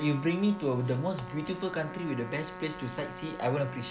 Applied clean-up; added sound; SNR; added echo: none; Trumpet; 12 dB; none.